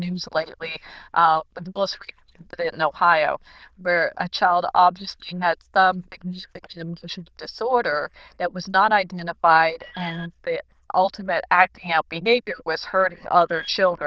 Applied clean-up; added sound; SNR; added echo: neural diffusion model UNIVERSE++.